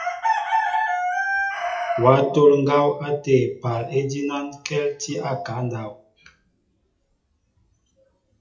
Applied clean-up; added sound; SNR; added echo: classical method WPE with log-MMSE.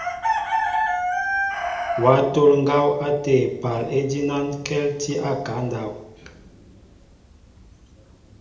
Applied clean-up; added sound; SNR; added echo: none; Chicken, rooster; 6 dB; reverberation time 0.7 s.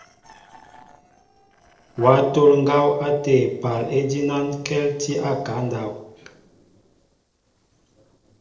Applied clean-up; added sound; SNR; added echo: neural separator model SepFormer DNS4.